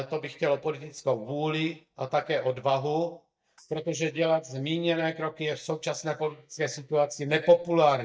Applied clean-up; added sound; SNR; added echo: neural mask model DeepFilterNet 3.